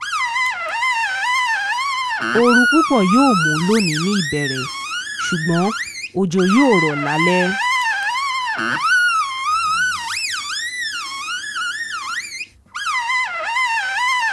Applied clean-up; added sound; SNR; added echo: none; Screech; -1 dB; none.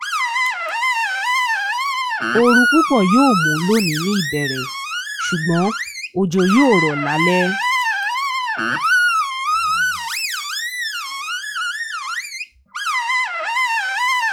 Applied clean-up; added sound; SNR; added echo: classical method log-MMSE.